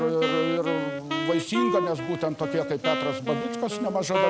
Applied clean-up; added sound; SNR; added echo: none; Wind instrument, woodwind instrument; 2 dB; none.